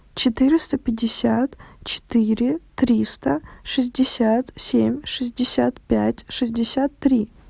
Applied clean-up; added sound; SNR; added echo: none; none; none; none.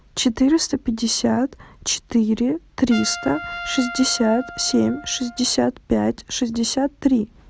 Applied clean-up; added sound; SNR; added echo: none; Trumpet; 16 dB; none.